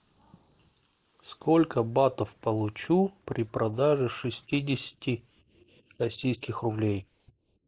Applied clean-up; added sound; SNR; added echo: neural mask model Resemble Enhance denoiser.